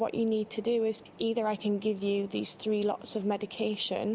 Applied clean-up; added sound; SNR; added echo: none; none; none; none.